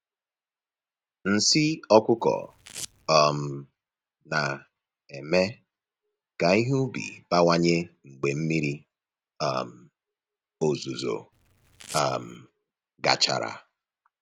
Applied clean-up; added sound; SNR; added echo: none; Domestic sounds, home sounds; 16 dB; none.